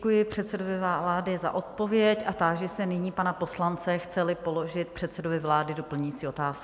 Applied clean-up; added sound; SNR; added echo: none; none; none; none.